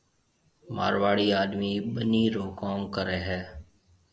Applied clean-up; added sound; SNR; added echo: none; none; none; none.